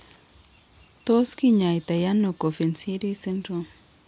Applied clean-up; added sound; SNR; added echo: none; none; none; none.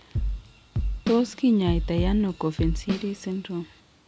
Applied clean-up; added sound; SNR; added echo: none; Drum kit; 3 dB; none.